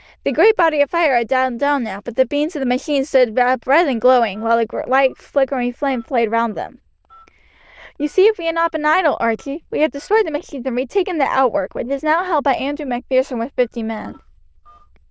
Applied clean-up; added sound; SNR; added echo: neural diffusion model UNIVERSE++.